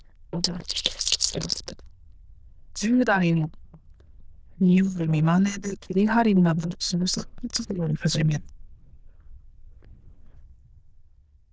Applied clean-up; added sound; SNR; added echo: neural diffusion model UNIVERSE++.